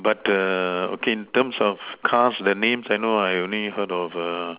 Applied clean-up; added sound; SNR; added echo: none; none; none; none.